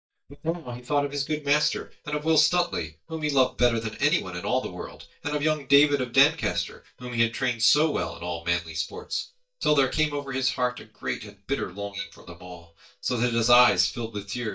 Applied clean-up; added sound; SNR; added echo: neural mask model DeepFilterNet 3.